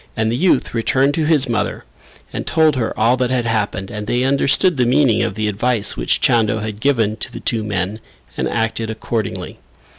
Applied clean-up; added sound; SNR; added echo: none; none; none; none.